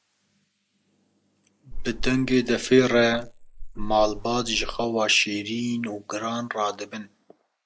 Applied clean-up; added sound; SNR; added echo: neural mask model Resemble Enhance denoiser.